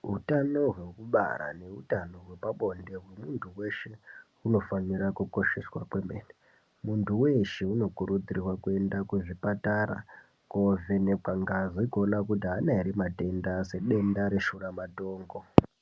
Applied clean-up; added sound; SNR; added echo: none; none; none; none.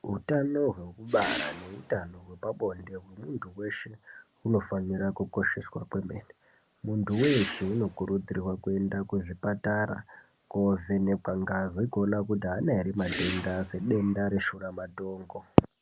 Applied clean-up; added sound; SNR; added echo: none; Whoosh, swoosh, swish; 6 dB; none.